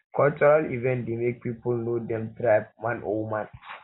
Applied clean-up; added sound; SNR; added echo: none; none; none; none.